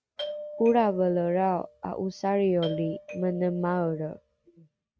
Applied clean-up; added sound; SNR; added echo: neural mask model RNNoise.